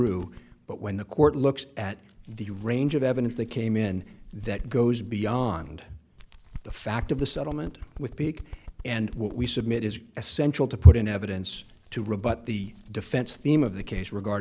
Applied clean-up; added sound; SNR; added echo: none; Bird; 17 dB; none.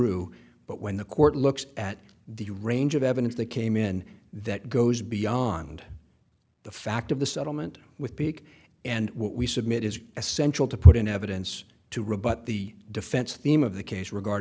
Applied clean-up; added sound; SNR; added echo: none; none; none; none.